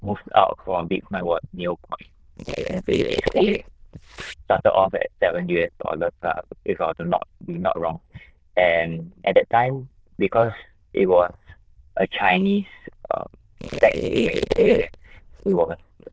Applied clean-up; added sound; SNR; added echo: neural diffusion model UNIVERSE++.